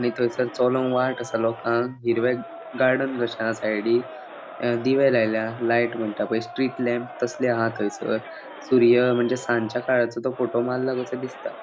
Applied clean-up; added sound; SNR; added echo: none; Crowd; 16 dB; none.